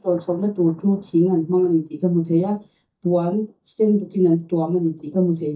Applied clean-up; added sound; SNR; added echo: neural mask model DeepFilterNet 3.